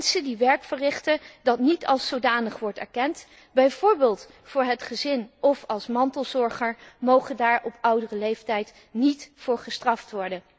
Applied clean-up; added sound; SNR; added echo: none; none; none; none.